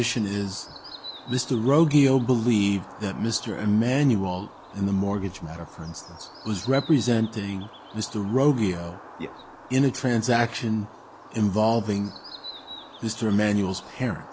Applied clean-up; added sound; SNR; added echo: none; Bird; 18 dB; none.